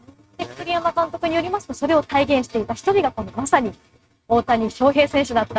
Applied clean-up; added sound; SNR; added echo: neural mask model RNNoise.